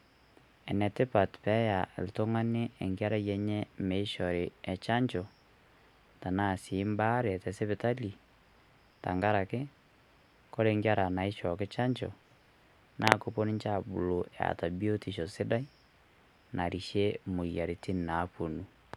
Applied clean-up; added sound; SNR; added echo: none; none; none; none.